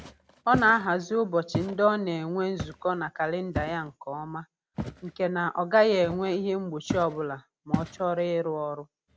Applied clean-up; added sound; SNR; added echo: none; Walk, footsteps; 11 dB; none.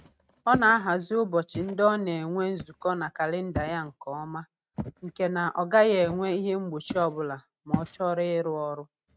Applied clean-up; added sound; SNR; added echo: neural mask model RNNoise.